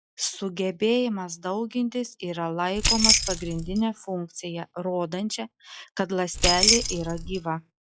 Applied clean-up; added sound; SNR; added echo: classical method log-MMSE.